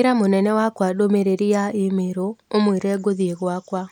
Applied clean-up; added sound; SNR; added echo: none; none; none; none.